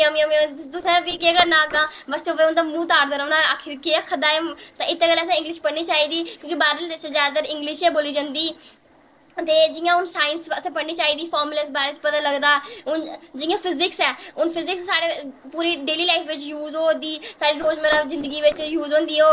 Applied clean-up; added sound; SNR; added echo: neural separator model SepFormer DNS4.